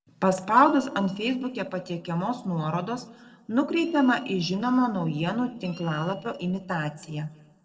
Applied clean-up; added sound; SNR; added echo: neural separator model SepFormer DNS4.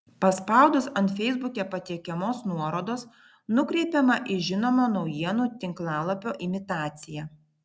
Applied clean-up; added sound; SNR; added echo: none; none; none; none.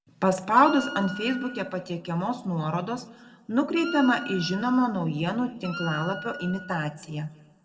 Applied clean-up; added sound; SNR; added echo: none; Wind instrument, woodwind instrument; 13 dB; reverberation time 1.3 s.